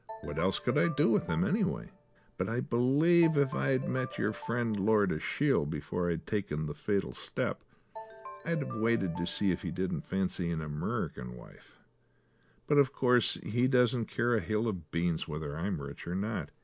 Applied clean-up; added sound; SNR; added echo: none; Ringtone; 16 dB; none.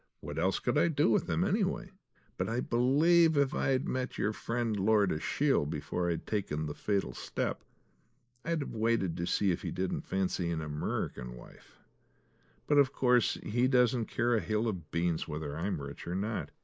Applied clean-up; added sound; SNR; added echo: neural mask model Resemble Enhance denoiser.